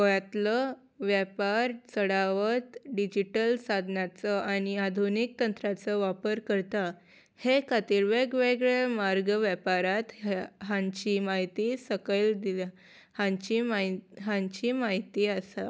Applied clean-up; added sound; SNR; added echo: none; none; none; none.